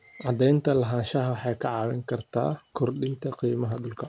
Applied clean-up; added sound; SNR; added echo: none; none; none; none.